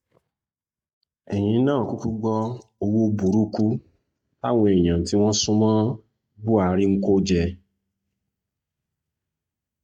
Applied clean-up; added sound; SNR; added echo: neural mask model DeepFilterNet 3.